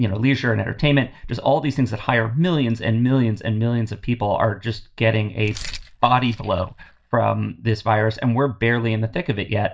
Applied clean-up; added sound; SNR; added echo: neural mask model DeepFilterNet 3.